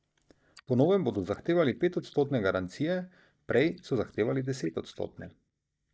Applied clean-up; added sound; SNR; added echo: neural mask model DeepFilterNet 3.